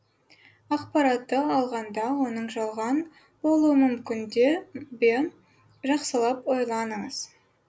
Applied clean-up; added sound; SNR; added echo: none; none; none; none.